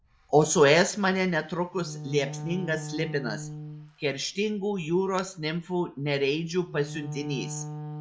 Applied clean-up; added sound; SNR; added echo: none; Wind instrument, woodwind instrument; 13 dB; none.